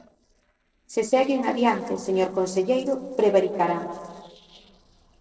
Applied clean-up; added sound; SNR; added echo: neural separator model SepFormer DNS4.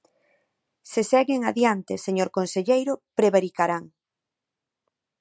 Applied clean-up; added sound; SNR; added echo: none; none; none; none.